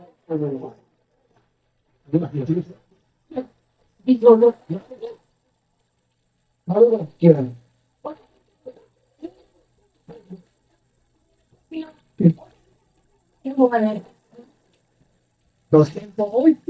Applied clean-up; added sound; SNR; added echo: neural mask model DeepFilterNet 3.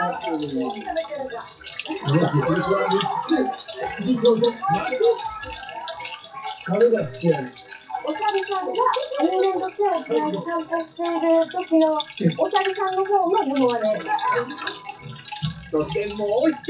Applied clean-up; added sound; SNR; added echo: classical method WPE with log-MMSE.